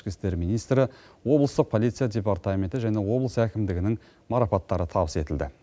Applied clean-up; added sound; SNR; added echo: none; none; none; none.